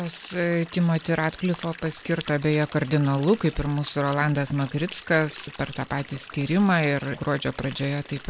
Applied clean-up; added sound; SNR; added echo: none; Stream; 18 dB; none.